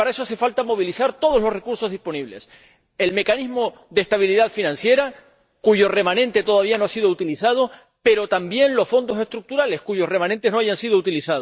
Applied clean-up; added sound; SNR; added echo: neural mask model DeepFilterNet 3.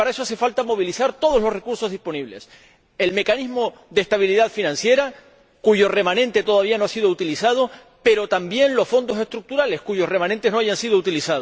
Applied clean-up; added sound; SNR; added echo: none; none; none; none.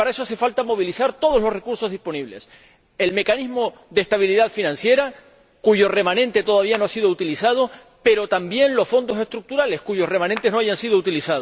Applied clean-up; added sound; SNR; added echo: none; Clapping; 14 dB; none.